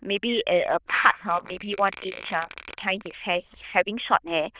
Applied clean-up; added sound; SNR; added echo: neural diffusion model UNIVERSE++.